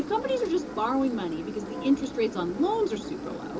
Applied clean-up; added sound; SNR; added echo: none; Engine; 9 dB; reverberation time 0.2 s.